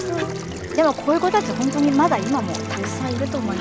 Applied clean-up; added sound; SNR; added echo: none; Bowed string instrument + Stream; 15 dB; none.